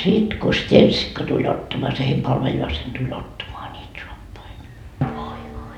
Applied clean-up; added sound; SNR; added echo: none; Drum; 15 dB; none.